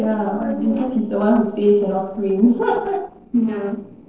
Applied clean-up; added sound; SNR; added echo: neural separator model SepFormer DNS4.